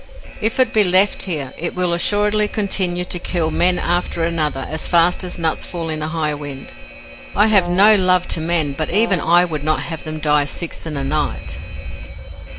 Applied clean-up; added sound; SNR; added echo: none; Brass instrument + Alarm; 11 dB; none.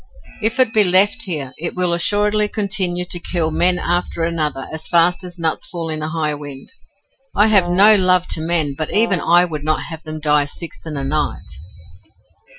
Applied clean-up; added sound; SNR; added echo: classical method Wiener filter.